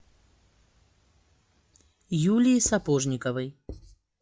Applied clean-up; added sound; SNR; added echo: classical method log-MMSE.